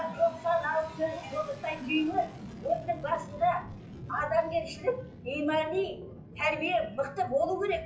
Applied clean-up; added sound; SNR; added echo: classical method WPE with log-MMSE.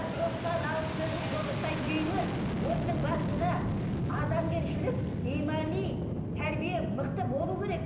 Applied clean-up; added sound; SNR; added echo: none; Fixed-wing aircraft, airplane; -2 dB; reverberation time 0.9 s.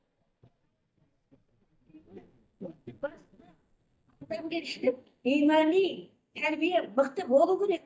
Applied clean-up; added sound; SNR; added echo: neural mask model DeepFilterNet 3.